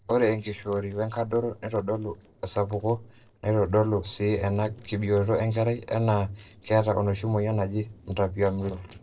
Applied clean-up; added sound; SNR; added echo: neural separator model SepFormer DNS4.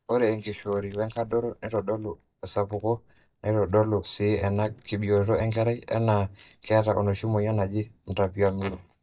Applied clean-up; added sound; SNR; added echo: neural mask model DeepFilterNet 3.